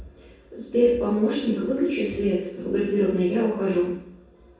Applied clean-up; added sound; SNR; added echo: none; none; none; reverberation time 0.7 s.